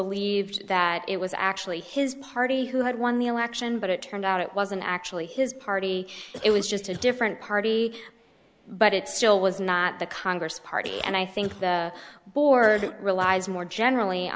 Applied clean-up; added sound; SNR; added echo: none; Cough; 16 dB; none.